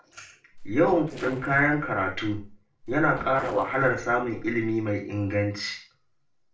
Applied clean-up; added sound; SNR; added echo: neural separator model SepFormer DNS4.